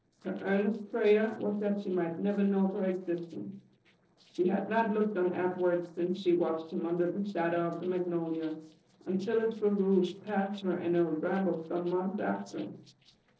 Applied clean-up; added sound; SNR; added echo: neural separator model SepFormer DNS4.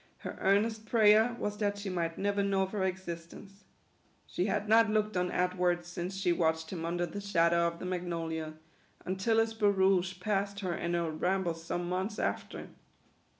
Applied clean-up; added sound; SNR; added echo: none; none; none; none.